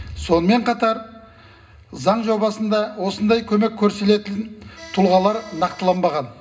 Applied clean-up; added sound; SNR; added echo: none; Accordion; 20 dB; reverberation time 0.2 s.